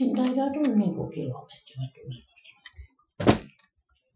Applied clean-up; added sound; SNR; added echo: classical method Wiener filter.